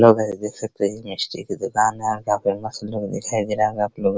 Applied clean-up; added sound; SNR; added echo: none; none; none; none.